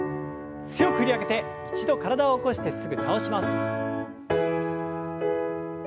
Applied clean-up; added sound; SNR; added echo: none; none; none; none.